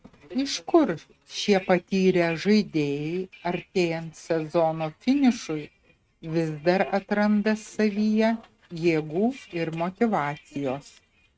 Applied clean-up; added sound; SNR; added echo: neural mask model RNNoise.